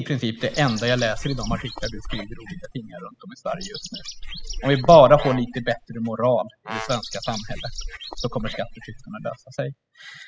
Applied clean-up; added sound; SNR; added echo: classical method spectral subtraction.